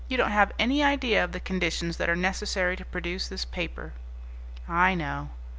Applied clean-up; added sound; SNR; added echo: none; none; none; none.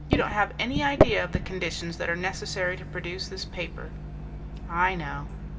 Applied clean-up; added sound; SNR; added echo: none; Microwave oven; 1 dB; reverberation time 1.7 s.